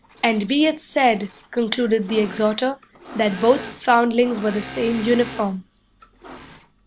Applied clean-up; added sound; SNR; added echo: none; Engine / Mechanisms; 17 dB; none.